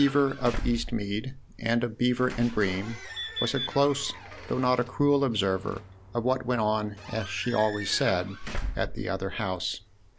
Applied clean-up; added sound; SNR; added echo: none; Squeak / Slam / Alarm / Wood; 10 dB; none.